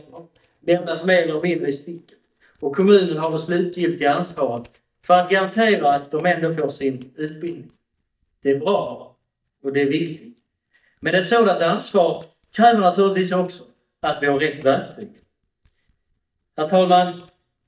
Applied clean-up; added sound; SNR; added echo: neural mask model DeepFilterNet 3.